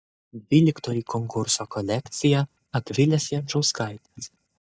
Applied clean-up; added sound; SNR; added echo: neural mask model DeepFilterNet 3.